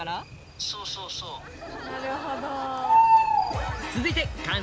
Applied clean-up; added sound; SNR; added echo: none; Bird; -5 dB; none.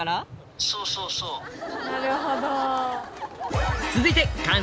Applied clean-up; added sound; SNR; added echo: none; none; none; none.